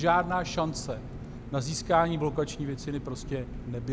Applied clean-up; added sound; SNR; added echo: none; Engine; 10 dB; none.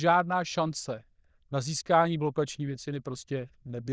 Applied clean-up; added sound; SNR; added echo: neural diffusion model UNIVERSE++.